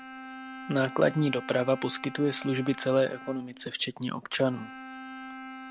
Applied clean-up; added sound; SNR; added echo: none; Bowed string instrument; 14 dB; none.